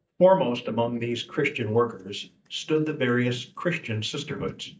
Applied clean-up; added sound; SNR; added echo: neural mask model DeepFilterNet 3.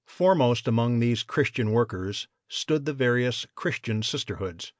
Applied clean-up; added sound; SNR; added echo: none; none; none; none.